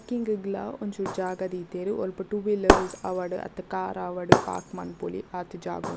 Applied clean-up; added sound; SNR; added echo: none; Shatter; -1 dB; none.